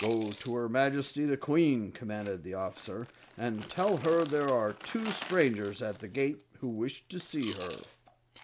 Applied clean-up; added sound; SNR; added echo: none; Chewing, mastication; 14 dB; none.